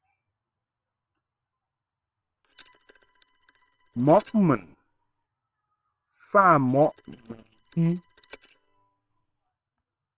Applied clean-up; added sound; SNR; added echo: neural separator model SepFormer WHAM!.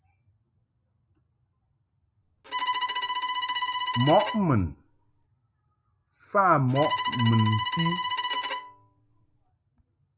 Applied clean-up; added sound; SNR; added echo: none; Bowed string instrument; 2 dB; none.